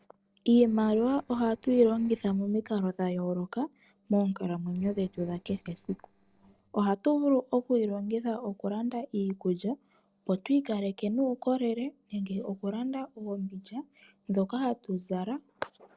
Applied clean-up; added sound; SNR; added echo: neural separator model SepFormer DNS4.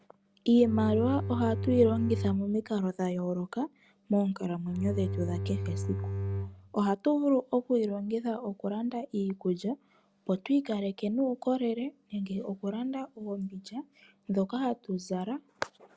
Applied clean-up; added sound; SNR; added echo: none; Bowed string instrument; 3 dB; none.